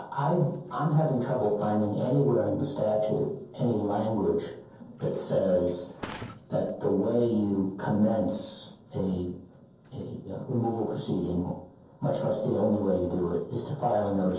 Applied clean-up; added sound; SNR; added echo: neural separator model SepFormer DNS4.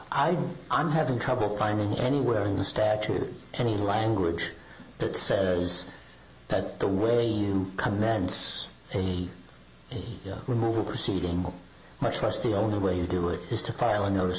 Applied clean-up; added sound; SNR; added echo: none; none; none; none.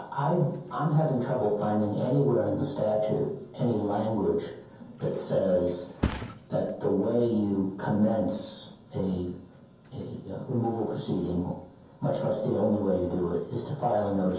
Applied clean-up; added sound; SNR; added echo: none; Thump, thud; 17 dB; reverberation time 0.6 s.